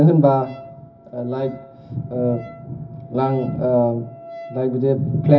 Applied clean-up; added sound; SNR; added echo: none; Wind instrument, woodwind instrument; 20 dB; reverberation time 0.4 s.